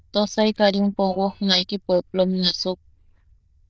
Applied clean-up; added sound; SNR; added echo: neural diffusion model UNIVERSE++.